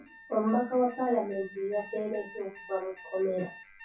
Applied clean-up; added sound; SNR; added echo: classical method WPE with log-MMSE.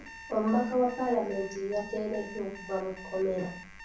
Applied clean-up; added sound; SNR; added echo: none; Alarm; 16 dB; reverberation time 0.6 s.